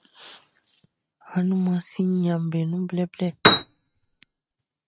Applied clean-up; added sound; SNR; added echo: neural mask model RNNoise.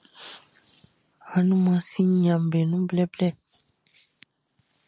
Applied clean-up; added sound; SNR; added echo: none; none; none; none.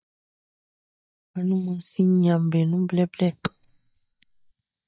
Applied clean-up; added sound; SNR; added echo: neural mask model DeepFilterNet 3.